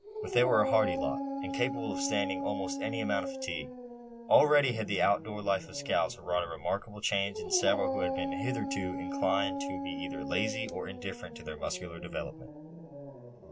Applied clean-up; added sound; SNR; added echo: none; Dog; 4 dB; none.